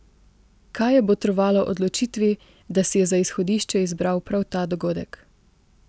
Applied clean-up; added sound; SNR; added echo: none; none; none; none.